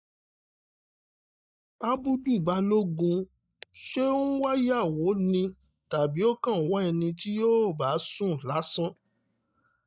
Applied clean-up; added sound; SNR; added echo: neural mask model DeepFilterNet 3.